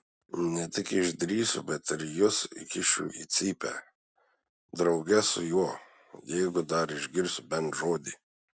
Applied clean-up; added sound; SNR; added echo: none; none; none; none.